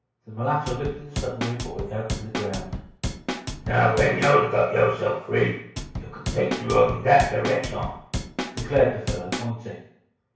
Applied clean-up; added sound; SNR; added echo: none; Drum / Drum kit; 7 dB; reverberation time 0.6 s.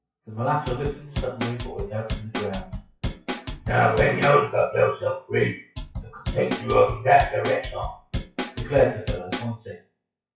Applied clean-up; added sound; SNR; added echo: classical method WPE with log-MMSE.